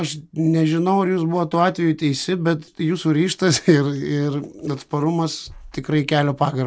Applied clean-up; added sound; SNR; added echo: none; none; none; none.